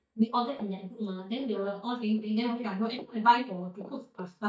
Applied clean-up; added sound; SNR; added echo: neural mask model DeepFilterNet 3.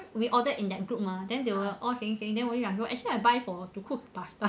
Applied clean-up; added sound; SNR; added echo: none; none; none; none.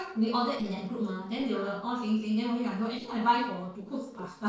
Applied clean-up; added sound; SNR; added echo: neural separator model SepFormer DNS4.